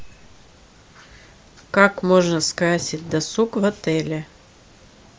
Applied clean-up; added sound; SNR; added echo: none; none; none; none.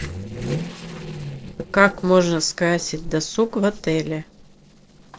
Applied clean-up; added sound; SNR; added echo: neural separator model SepFormer DNS4.